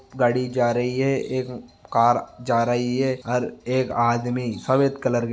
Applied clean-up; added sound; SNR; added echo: none; none; none; none.